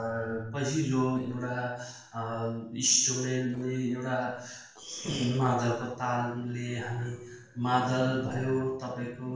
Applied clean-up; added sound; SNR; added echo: neural separator model SepFormer DNS4.